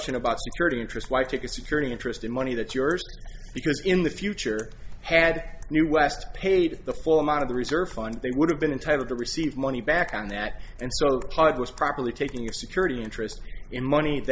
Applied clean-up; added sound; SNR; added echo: none; none; none; none.